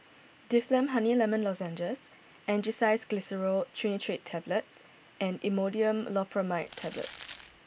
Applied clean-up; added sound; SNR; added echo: none; Crumpling, crinkling; 14 dB; none.